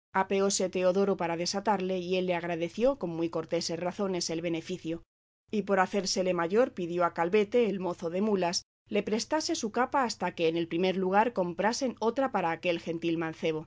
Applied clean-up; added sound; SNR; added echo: none; none; none; none.